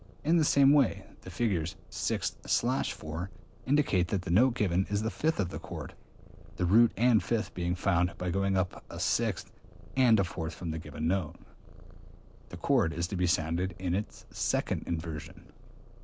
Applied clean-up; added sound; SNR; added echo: none; Purr; 19 dB; none.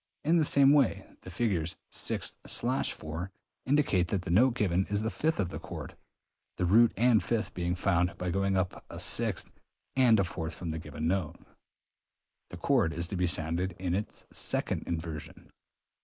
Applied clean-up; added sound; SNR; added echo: neural mask model Resemble Enhance denoiser.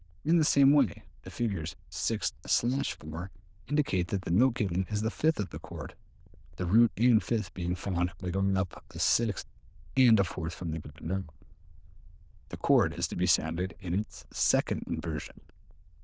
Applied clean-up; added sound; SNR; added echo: neural diffusion model UNIVERSE++.